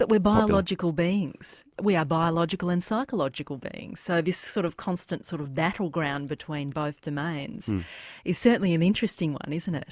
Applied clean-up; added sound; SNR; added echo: none; none; none; none.